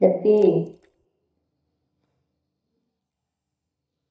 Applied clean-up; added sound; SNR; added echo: neural mask model DeepFilterNet 3.